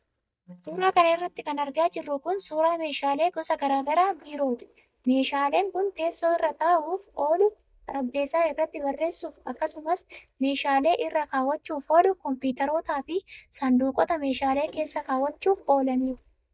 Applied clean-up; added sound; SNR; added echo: neural mask model DeepFilterNet 3.